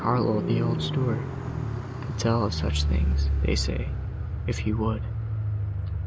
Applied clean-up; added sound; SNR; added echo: none; Car; -2 dB; none.